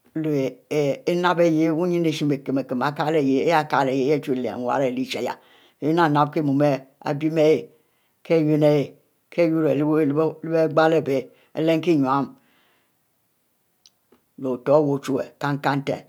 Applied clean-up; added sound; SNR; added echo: none; none; none; none.